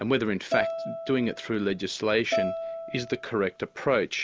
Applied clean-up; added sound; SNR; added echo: none; Bowed string instrument; 5 dB; none.